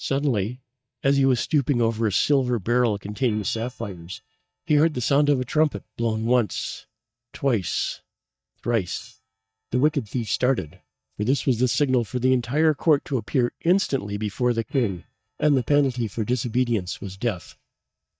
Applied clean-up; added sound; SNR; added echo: neural mask model DeepFilterNet 3.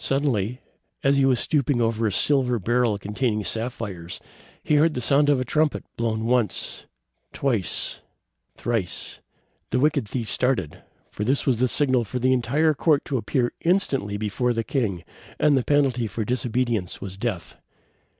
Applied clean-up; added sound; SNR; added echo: none; none; none; none.